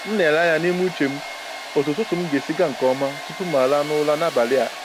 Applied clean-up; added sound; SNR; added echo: none; Domestic sounds, home sounds; 12 dB; none.